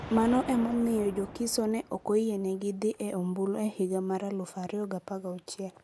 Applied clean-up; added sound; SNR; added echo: none; Gunshot, gunfire; 16 dB; none.